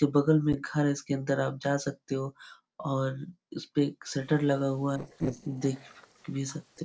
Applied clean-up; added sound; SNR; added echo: neural separator model SepFormer DNS4.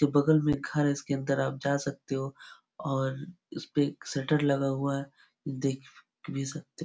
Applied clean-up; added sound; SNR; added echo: none; none; none; none.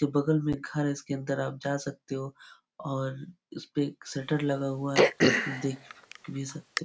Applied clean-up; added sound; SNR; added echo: none; Cough; -2 dB; none.